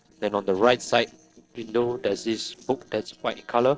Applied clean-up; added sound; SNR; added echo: neural separator model SepFormer DNS4.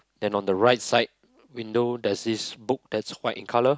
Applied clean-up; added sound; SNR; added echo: none; none; none; none.